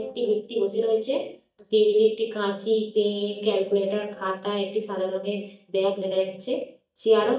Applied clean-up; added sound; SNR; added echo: neural mask model DeepFilterNet 3.